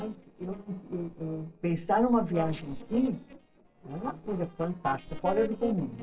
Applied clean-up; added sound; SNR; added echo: neural separator model SepFormer DNS4.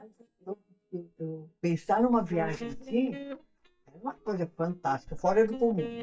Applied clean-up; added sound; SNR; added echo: neural mask model DeepFilterNet 3.